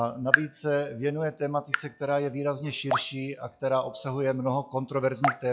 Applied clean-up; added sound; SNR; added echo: classical method log-MMSE.